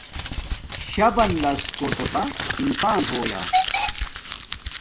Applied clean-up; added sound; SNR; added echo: none; Crumpling, crinkling + Hiss / Alarm / Train; 1 dB; none.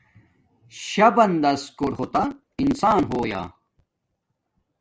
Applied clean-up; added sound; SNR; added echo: none; none; none; none.